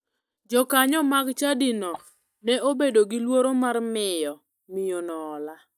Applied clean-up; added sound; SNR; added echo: neural mask model DeepFilterNet 3.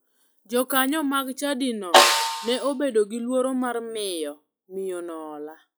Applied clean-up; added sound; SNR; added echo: classical method log-MMSE.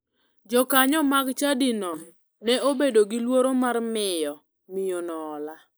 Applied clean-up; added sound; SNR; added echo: neural mask model Resemble Enhance denoiser.